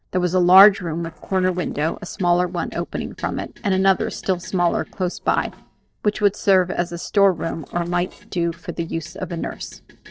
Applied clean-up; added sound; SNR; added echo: neural separator model SepFormer DNS4.